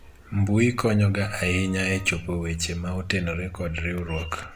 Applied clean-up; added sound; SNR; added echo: none; Wind instrument, woodwind instrument + Bird vocalization, bird call, bird song; 20 dB; none.